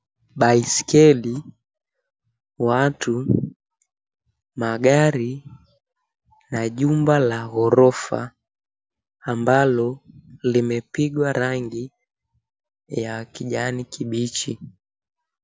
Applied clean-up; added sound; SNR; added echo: none; none; none; none.